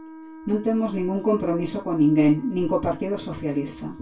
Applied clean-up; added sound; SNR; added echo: none; Wind instrument, woodwind instrument; 18 dB; reverberation time 0.2 s.